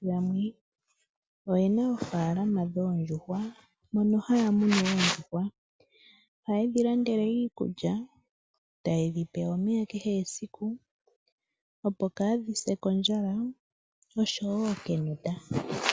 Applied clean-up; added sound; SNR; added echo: none; none; none; none.